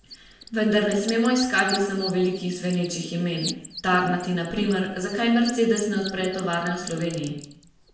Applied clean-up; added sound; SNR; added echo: none; Bird; 15 dB; reverberation time 0.7 s.